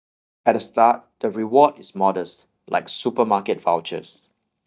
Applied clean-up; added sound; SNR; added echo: neural mask model DeepFilterNet 3.